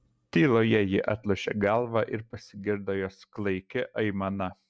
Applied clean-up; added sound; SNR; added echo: none; none; none; none.